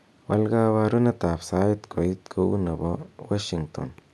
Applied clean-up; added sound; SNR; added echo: none; none; none; none.